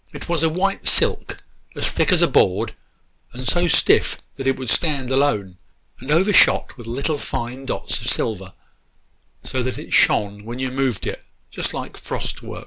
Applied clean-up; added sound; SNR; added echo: none; none; none; none.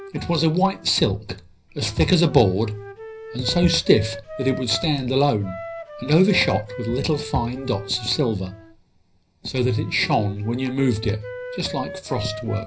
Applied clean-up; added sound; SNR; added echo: none; Wind instrument, woodwind instrument; 14 dB; reverberation time 0.4 s.